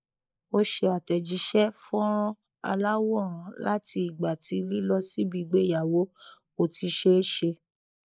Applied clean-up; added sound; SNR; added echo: neural mask model Resemble Enhance denoiser.